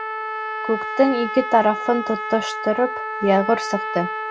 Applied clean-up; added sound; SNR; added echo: none; Trumpet; 6 dB; none.